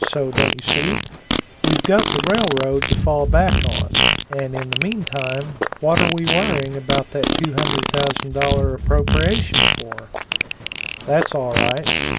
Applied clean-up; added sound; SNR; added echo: none; Fart; -2 dB; none.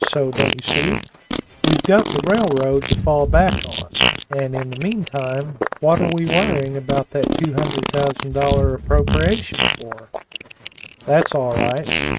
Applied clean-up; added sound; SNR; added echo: neural mask model RNNoise.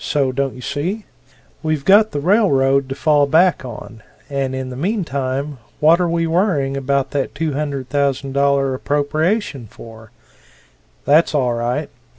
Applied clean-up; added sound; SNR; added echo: none; none; none; none.